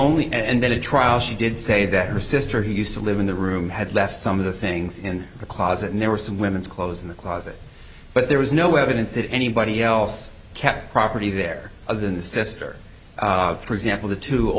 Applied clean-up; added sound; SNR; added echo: none; none; none; none.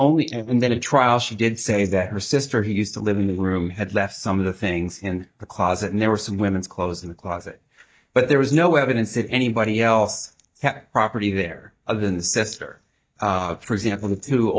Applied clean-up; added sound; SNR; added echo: neural mask model DeepFilterNet 3.